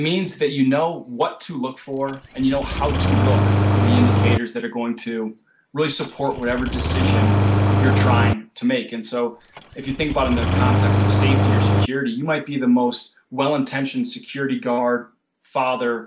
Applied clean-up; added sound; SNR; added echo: none; Engine starting; -5 dB; none.